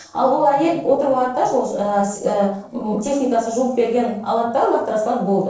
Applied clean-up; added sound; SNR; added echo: neural separator model SepFormer DNS4.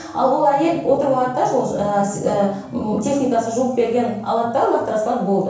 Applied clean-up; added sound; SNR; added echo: none; Marimba, xylophone; 17 dB; reverberation time 0.7 s.